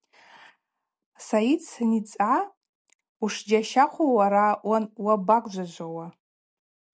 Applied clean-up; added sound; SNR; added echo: none; none; none; none.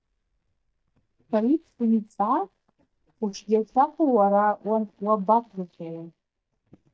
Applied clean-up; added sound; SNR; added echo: neural mask model DeepFilterNet 3.